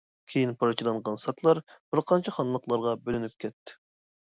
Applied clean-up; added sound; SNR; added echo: none; none; none; none.